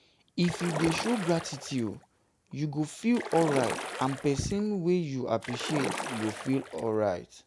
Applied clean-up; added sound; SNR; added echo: none; Splash, splatter; 7 dB; none.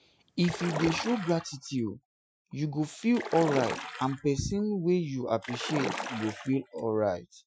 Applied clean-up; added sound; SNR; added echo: classical method Wiener filter.